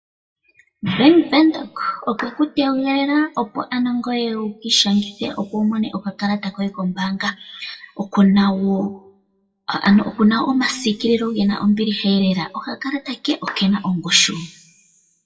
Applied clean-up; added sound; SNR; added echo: classical method WPE with log-MMSE.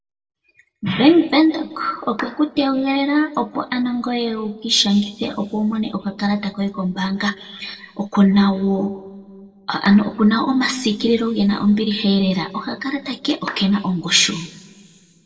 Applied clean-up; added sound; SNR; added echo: neural separator model SepFormer DNS4.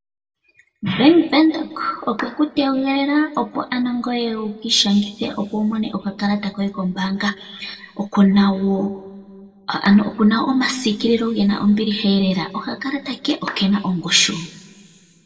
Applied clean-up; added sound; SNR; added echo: none; Clapping; 15 dB; reverberation time 1.4 s.